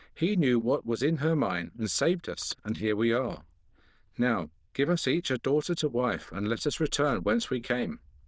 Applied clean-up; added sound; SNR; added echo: neural diffusion model UNIVERSE++.